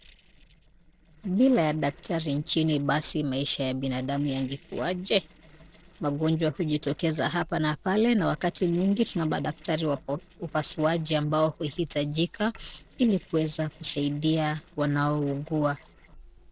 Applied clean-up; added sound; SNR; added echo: neural separator model SepFormer DNS4.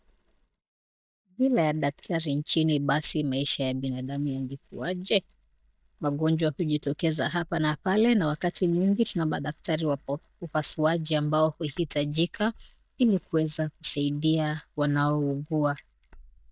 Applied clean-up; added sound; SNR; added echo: neural mask model DeepFilterNet 3.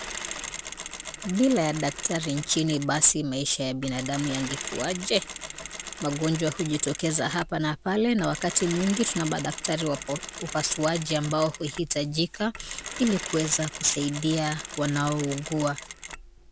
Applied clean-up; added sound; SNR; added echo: none; Mechanisms; 10 dB; none.